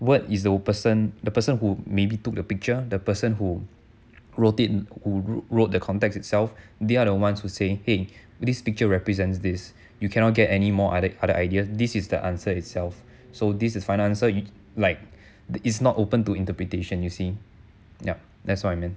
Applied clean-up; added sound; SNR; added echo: none; none; none; none.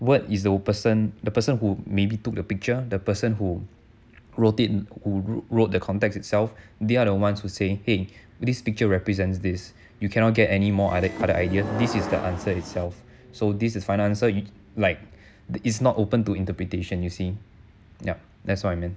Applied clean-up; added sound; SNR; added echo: none; Subway, metro, underground / Sliding door; 8 dB; none.